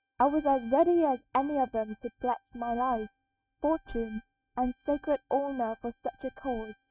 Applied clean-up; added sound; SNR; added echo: neural mask model RNNoise.